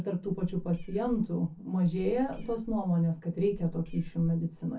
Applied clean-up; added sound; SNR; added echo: none; Meow; 14 dB; reverberation time 0.3 s.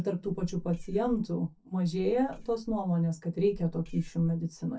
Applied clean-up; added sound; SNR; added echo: neural mask model DeepFilterNet 3.